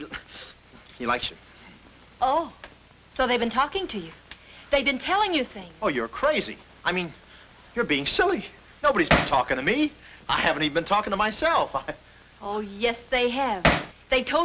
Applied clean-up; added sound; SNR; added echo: none; Hammer; -4 dB; none.